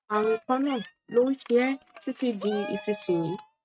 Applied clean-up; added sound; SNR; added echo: neural mask model RNNoise.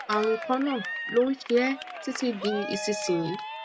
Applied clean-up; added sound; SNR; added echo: none; Cheering; 9 dB; none.